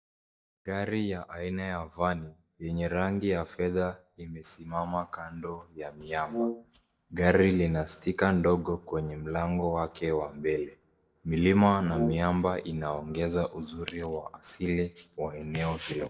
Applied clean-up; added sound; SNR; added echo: neural mask model DeepFilterNet 3.